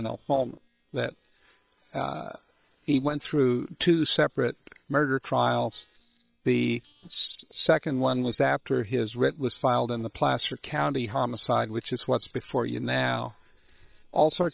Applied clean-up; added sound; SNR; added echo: neural separator model SepFormer WHAM!.